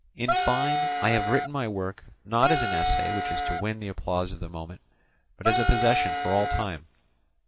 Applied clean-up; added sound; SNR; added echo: none; Wind instrument, woodwind instrument; -2 dB; none.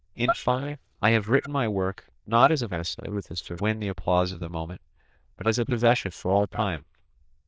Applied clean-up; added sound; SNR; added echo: neural diffusion model UNIVERSE++.